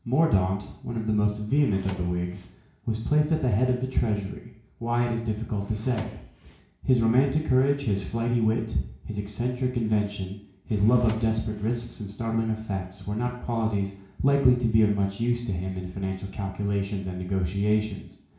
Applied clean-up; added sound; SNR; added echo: none; Drawer open or close; 18 dB; reverberation time 0.6 s.